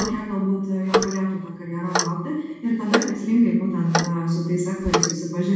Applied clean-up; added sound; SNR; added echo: none; Clock; 5 dB; reverberation time 1.1 s.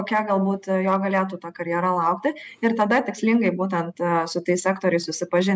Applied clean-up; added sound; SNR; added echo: none; none; none; none.